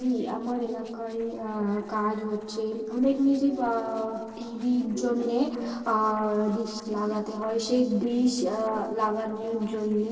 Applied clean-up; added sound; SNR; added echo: neural separator model SepFormer DNS4.